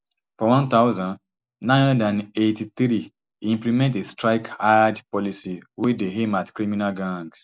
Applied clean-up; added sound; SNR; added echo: neural mask model Resemble Enhance denoiser.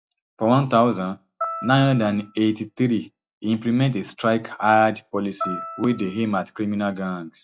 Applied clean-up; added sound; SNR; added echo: classical method log-MMSE.